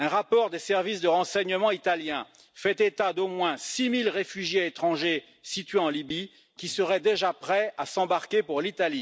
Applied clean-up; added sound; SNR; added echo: none; none; none; none.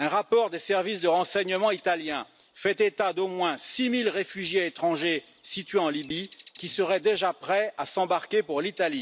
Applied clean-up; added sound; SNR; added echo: none; Bird; 16 dB; none.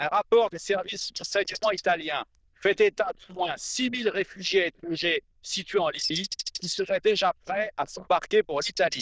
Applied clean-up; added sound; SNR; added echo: neural diffusion model UNIVERSE++.